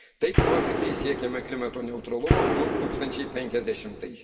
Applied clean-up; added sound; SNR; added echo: none; Gunshot, gunfire; -3 dB; reverberation time 1.7 s.